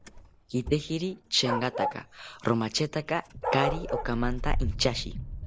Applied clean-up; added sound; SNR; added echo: none; Bark + Engine starting / Motor vehicle (road); 3 dB; none.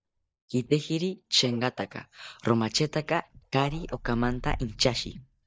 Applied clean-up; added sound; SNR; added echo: neural mask model DeepFilterNet 3.